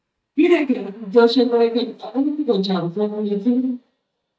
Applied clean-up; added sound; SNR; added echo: neural mask model DeepFilterNet 3.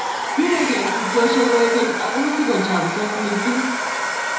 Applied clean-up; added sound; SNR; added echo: none; Domestic sounds, home sounds; 3 dB; reverberation time 1.0 s.